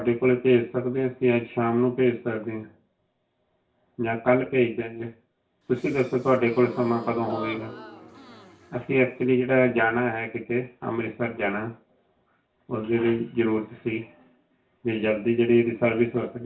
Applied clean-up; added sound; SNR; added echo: none; Gasp; 15 dB; reverberation time 0.3 s.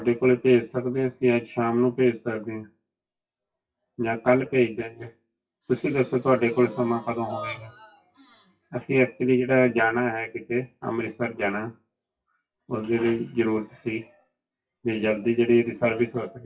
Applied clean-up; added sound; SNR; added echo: classical method WPE with log-MMSE.